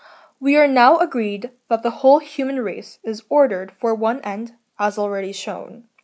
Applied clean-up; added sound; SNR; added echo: none; none; none; none.